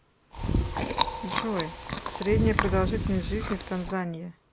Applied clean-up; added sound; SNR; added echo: none; Chewing, mastication; -2 dB; none.